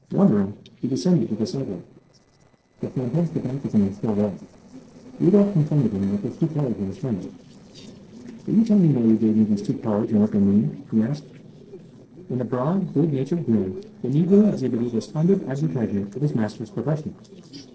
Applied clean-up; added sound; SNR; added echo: neural separator model SepFormer DNS4.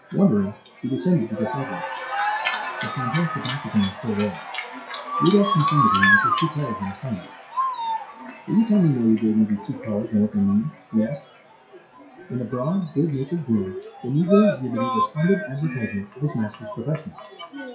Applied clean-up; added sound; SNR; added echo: classical method WPE with log-MMSE.